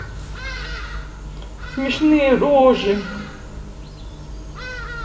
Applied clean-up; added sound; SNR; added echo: none; Bird vocalization, bird call, bird song; 15 dB; reverberation time 1.5 s.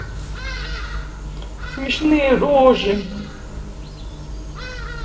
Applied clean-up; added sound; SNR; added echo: neural separator model SepFormer DNS4.